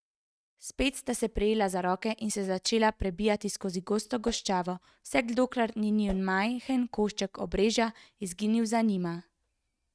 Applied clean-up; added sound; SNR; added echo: neural mask model RNNoise.